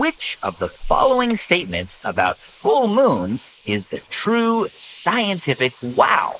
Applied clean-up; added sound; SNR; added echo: neural mask model Resemble Enhance denoiser.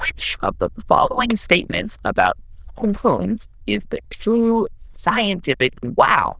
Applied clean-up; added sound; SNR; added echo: neural diffusion model UNIVERSE++.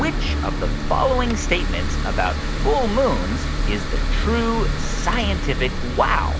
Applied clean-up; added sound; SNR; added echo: none; Mechanical fan; 11 dB; none.